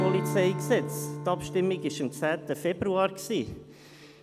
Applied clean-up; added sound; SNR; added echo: none; Strum; 7 dB; none.